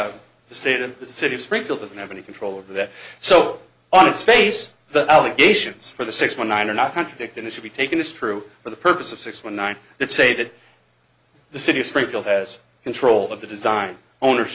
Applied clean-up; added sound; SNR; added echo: none; none; none; none.